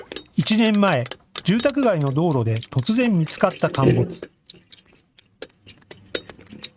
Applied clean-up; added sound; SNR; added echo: neural mask model RNNoise.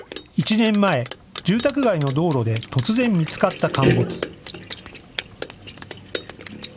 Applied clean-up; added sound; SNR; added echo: none; Drip; 7 dB; none.